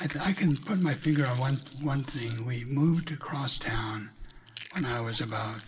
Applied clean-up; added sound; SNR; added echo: none; Chewing, mastication; 13 dB; reverberation time 2.7 s.